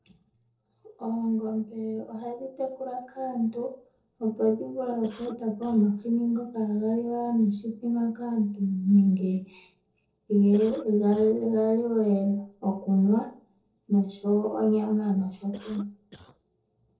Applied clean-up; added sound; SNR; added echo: neural separator model SepFormer DNS4.